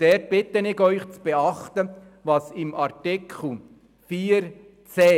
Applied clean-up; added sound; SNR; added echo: none; none; none; none.